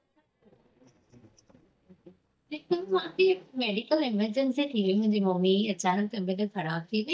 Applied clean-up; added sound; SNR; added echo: neural mask model DeepFilterNet 3.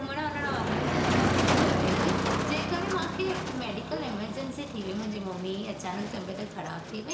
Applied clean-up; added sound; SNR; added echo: none; Motor vehicle (road); -4 dB; reverberation time 1.9 s.